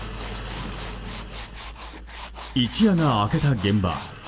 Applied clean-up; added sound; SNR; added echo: none; Tools; 16 dB; reverberation time 1.6 s.